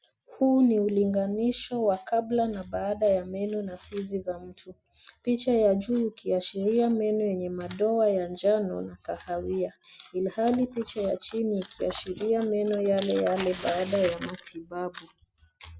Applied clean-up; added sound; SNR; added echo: none; Tearing; 13 dB; none.